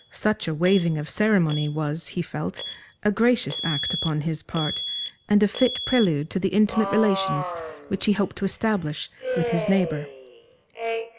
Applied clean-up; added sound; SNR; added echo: none; Alarm; 8 dB; none.